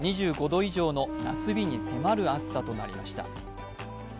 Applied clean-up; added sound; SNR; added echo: none; Wind instrument, woodwind instrument; 7 dB; none.